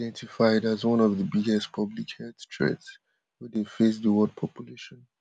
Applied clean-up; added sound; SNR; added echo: none; none; none; none.